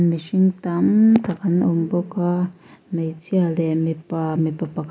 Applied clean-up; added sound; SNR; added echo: none; none; none; none.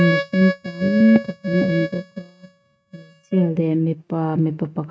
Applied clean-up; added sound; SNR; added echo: neural mask model RNNoise.